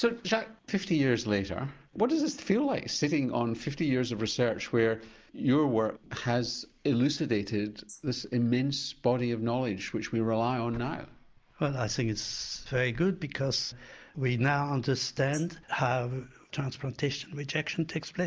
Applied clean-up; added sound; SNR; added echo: neural mask model Resemble Enhance denoiser.